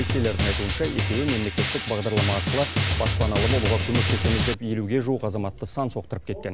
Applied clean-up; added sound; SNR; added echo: none; Drum; 0 dB; none.